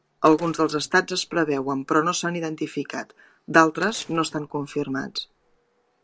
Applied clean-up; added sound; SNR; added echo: neural separator model SepFormer DNS4.